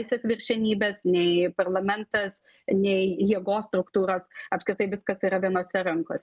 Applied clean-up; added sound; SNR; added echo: none; none; none; none.